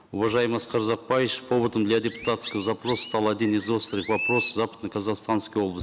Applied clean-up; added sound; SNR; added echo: none; Chirp, tweet; 9 dB; none.